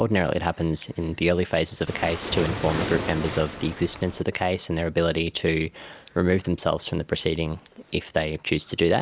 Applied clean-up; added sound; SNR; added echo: none; Waves, surf; 7 dB; none.